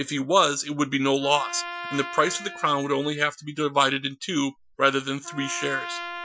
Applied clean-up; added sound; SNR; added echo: classical method Wiener filter.